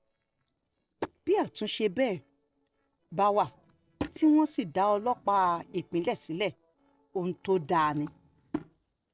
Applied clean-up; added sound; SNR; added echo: neural separator model SepFormer DNS4.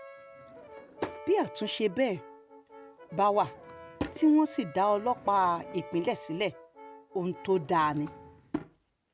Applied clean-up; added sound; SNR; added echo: none; Drawer open or close / Wood + Brass instrument; 14 dB; none.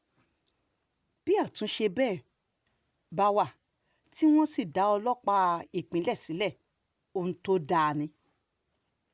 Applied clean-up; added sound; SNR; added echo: none; none; none; none.